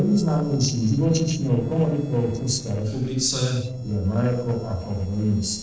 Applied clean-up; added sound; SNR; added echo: neural separator model SepFormer DNS4.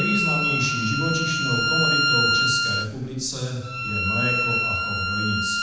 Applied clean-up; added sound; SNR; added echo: none; Bowed string instrument; -4 dB; reverberation time 1.0 s.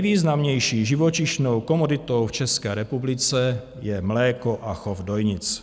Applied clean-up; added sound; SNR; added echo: none; none; none; none.